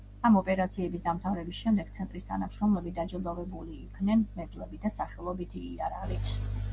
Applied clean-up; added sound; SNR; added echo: none; none; none; none.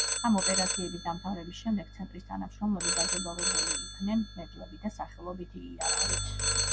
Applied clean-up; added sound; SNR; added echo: none; Telephone; -2 dB; none.